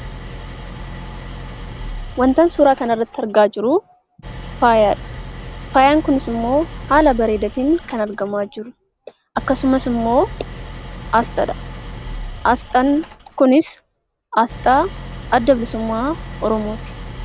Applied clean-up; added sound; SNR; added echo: none; Idling; 13 dB; none.